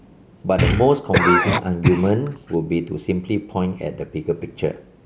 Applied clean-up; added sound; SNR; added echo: none; Cough; 1 dB; none.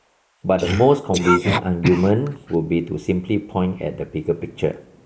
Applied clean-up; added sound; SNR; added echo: neural mask model Resemble Enhance denoiser.